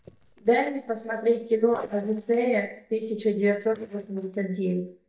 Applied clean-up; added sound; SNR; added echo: neural mask model DeepFilterNet 3.